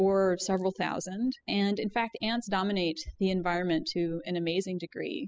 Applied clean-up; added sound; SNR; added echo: classical method spectral subtraction.